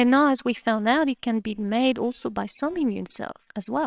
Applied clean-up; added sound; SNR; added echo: neural separator model SepFormer WHAMR!.